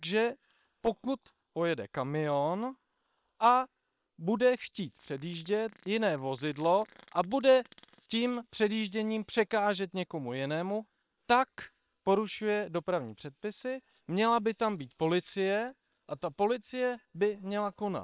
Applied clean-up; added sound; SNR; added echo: neural separator model SepFormer WHAM!.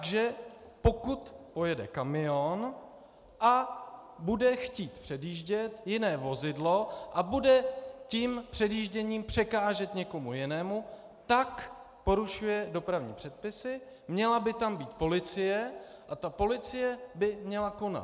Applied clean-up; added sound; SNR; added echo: none; none; none; none.